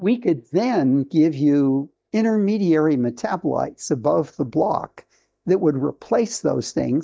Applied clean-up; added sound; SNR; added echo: neural mask model DeepFilterNet 3.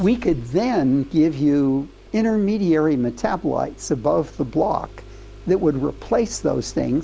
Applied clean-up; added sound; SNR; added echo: none; Engine starting; 20 dB; none.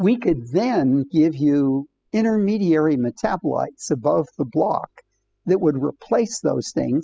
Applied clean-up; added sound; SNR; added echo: classical method spectral subtraction.